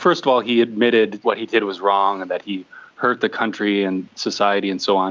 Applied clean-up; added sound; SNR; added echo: none; none; none; none.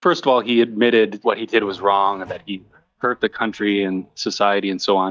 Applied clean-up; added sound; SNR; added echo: neural mask model DeepFilterNet 3.